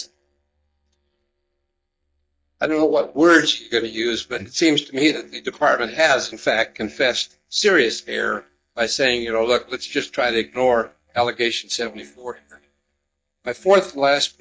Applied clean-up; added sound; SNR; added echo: neural mask model DeepFilterNet 3.